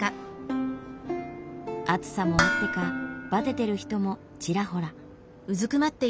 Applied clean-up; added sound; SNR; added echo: none; Dishes, pots, and pans; 2 dB; none.